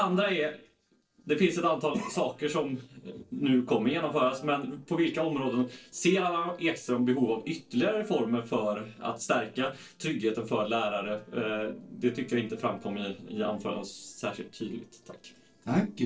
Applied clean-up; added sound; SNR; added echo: neural separator model SepFormer DNS4.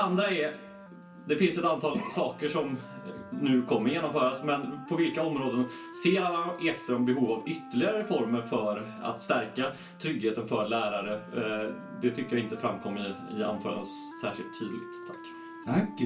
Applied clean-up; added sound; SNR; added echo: none; Wind instrument, woodwind instrument; 15 dB; reverberation time 0.2 s.